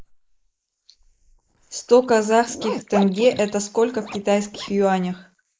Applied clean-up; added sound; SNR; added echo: neural mask model Resemble Enhance denoiser.